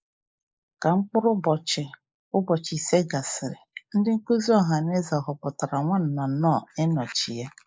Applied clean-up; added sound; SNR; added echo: neural mask model Resemble Enhance denoiser.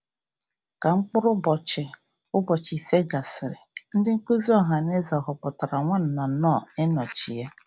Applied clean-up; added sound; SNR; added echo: none; none; none; none.